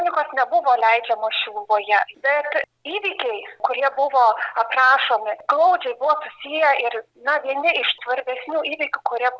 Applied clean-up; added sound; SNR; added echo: none; none; none; none.